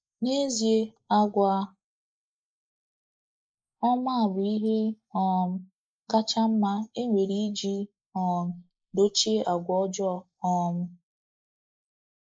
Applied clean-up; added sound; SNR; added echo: neural mask model Resemble Enhance denoiser.